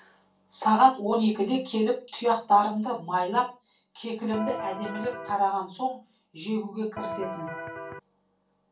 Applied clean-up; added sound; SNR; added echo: none; Electric guitar; 8 dB; reverberation time 0.2 s.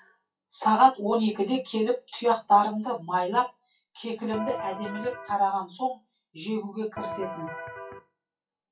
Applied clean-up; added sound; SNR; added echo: classical method WPE with log-MMSE.